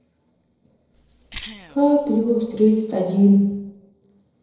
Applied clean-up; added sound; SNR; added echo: neural separator model SepFormer DNS4.